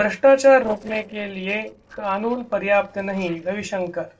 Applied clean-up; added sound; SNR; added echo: neural separator model SepFormer DNS4.